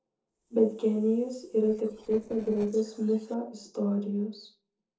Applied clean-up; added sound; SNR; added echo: neural separator model SepFormer DNS4.